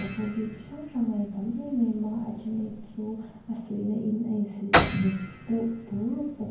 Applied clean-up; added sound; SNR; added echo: none; Piano; 2 dB; reverberation time 0.9 s.